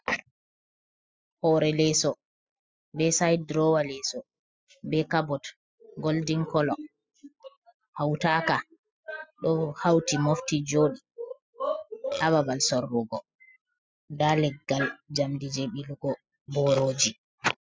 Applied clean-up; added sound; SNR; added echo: classical method spectral subtraction.